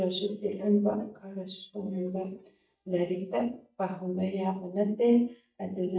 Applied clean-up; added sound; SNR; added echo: neural mask model DeepFilterNet 3.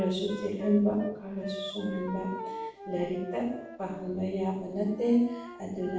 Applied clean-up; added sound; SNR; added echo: none; Wind instrument, woodwind instrument; 12 dB; reverberation time 0.7 s.